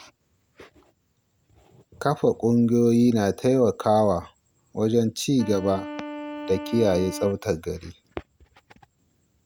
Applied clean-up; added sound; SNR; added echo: none; Wind instrument, woodwind instrument; 13 dB; none.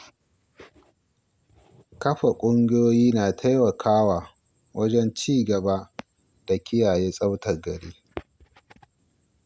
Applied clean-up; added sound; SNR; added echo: none; none; none; none.